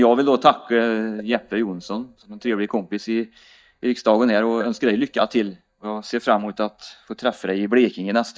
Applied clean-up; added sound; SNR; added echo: neural mask model DeepFilterNet 3.